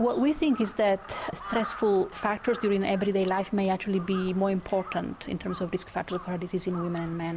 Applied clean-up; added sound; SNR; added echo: none; Crow; 16 dB; none.